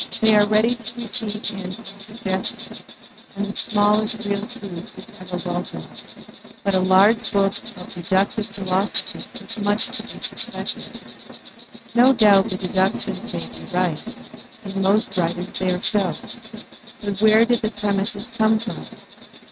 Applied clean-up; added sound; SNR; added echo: neural mask model RNNoise.